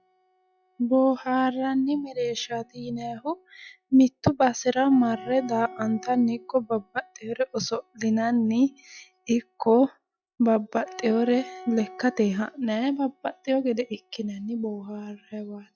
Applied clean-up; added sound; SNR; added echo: classical method log-MMSE.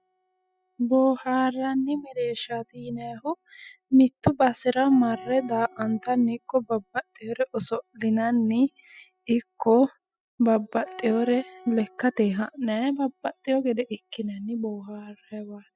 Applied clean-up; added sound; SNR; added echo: classical method spectral subtraction.